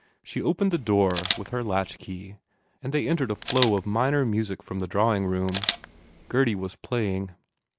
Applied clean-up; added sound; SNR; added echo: none; Camera; 5 dB; none.